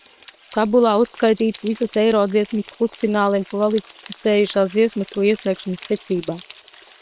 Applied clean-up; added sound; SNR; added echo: neural separator model SepFormer WHAM!.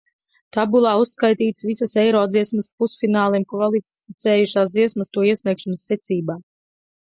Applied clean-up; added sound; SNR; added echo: none; none; none; none.